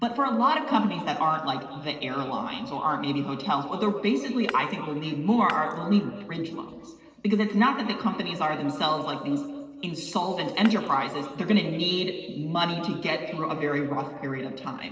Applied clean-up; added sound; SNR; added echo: neural separator model SepFormer DNS4.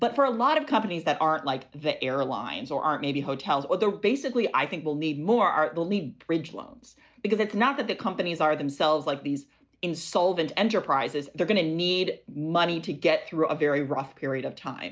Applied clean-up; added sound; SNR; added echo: none; none; none; none.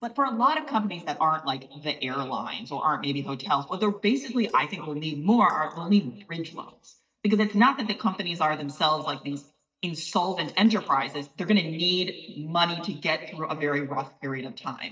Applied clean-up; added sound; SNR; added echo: neural mask model DeepFilterNet 3.